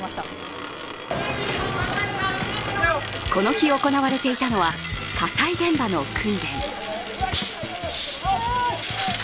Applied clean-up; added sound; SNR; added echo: none; Coin (dropping); 9 dB; none.